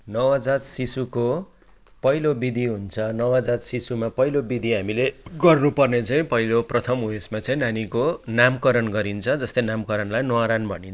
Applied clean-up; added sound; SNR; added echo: none; none; none; none.